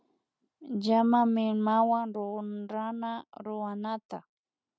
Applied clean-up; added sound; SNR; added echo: none; none; none; none.